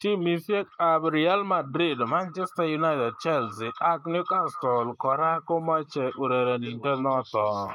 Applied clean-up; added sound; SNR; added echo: neural mask model Resemble Enhance denoiser.